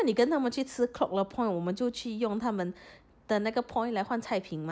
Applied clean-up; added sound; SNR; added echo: none; none; none; none.